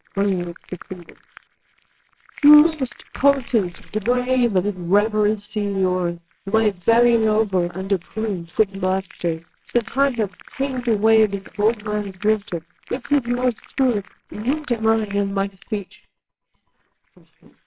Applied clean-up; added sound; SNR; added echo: neural separator model SepFormer WHAMR!.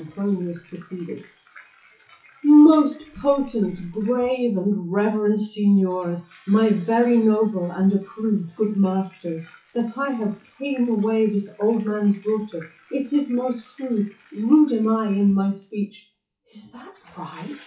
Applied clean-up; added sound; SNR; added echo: classical method WPE with log-MMSE.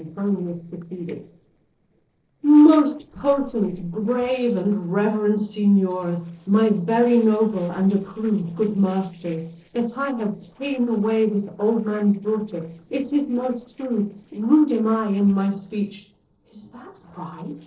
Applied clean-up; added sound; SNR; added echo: neural separator model SepFormer DNS4.